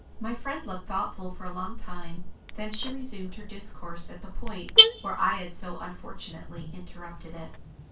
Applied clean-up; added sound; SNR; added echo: none; Alarm / Car; -1 dB; reverberation time 0.2 s.